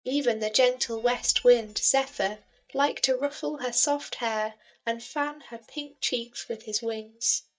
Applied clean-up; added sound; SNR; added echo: neural mask model DeepFilterNet 3.